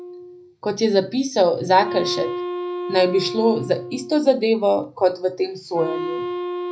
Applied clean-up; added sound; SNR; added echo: none; Wind instrument, woodwind instrument; 9 dB; reverberation time 0.4 s.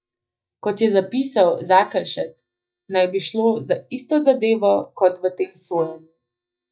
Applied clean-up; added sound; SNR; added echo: neural mask model DeepFilterNet 3.